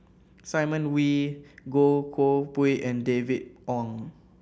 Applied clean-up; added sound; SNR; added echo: none; none; none; none.